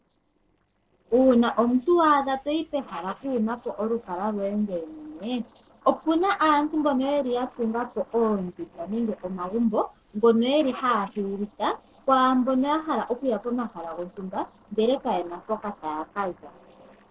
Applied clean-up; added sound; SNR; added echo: neural separator model SepFormer DNS4.